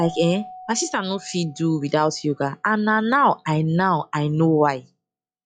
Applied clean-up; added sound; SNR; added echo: classical method log-MMSE.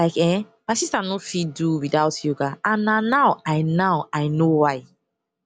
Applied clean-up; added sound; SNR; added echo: none; none; none; none.